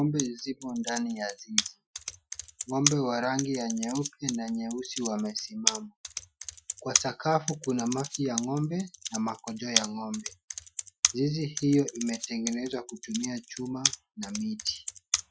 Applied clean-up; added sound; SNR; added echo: classical method Wiener filter.